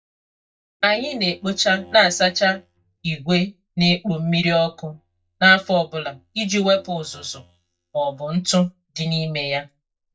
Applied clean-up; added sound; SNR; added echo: neural mask model DeepFilterNet 3.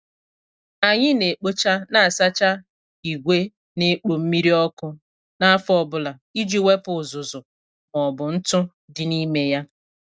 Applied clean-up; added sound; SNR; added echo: none; none; none; none.